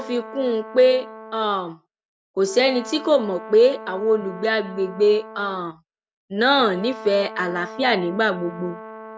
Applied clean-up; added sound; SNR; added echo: none; Brass instrument; 16 dB; none.